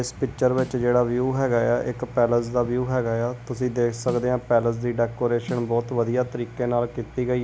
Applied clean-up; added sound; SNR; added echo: none; Snare drum; 19 dB; none.